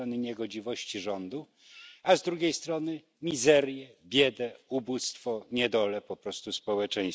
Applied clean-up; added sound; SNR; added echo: none; none; none; none.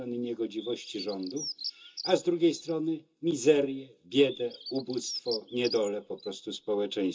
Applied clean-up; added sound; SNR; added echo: none; Bird; 14 dB; reverberation time 0.2 s.